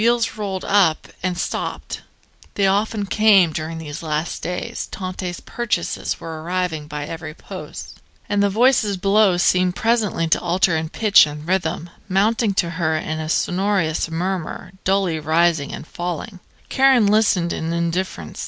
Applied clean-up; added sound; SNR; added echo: none; none; none; none.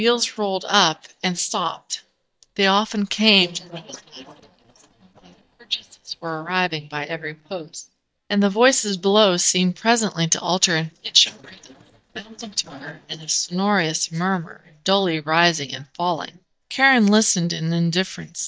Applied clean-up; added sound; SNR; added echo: neural mask model DeepFilterNet 3.